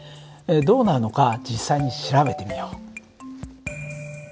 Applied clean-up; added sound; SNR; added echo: none; none; none; none.